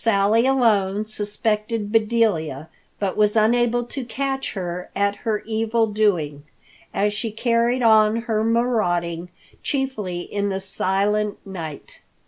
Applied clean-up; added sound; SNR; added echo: none; none; none; none.